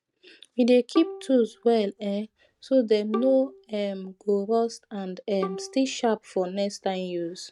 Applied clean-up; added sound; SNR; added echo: neural mask model RNNoise.